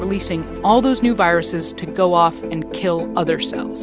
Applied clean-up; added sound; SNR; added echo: none; none; none; none.